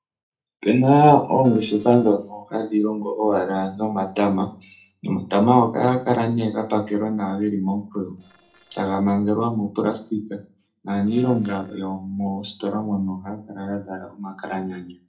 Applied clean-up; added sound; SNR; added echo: neural separator model SepFormer DNS4.